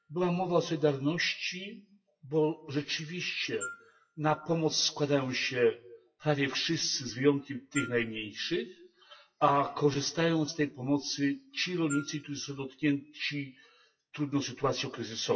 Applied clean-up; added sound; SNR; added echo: classical method WPE with log-MMSE.